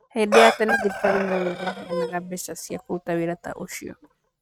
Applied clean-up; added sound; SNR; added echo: neural mask model RNNoise.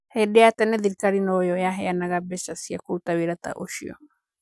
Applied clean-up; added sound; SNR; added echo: none; none; none; none.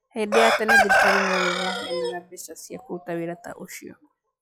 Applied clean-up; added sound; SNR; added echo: classical method log-MMSE.